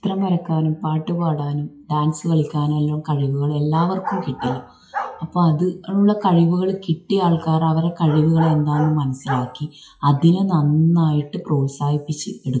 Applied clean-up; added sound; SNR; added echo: classical method WPE with log-MMSE.